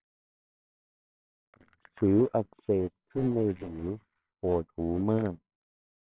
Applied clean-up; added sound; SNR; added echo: neural separator model SepFormer WHAMR!.